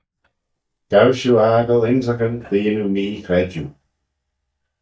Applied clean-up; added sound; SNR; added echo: neural mask model DeepFilterNet 3.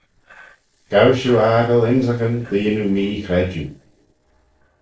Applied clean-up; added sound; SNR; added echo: neural separator model SepFormer DNS4.